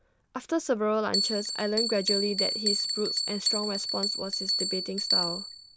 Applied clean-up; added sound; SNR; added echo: none; Bell; -1 dB; none.